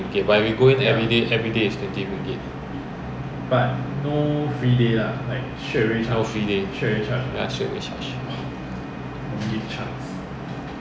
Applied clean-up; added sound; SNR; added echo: none; none; none; none.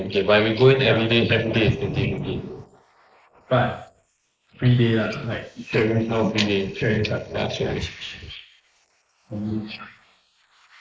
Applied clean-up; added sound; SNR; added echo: neural mask model Resemble Enhance denoiser.